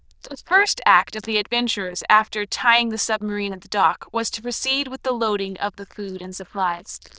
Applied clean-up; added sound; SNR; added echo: neural diffusion model UNIVERSE++.